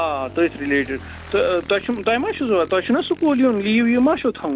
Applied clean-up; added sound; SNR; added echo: none; Motorcycle / Engine; 19 dB; none.